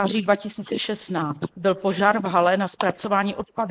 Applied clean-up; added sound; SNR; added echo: neural mask model Resemble Enhance denoiser.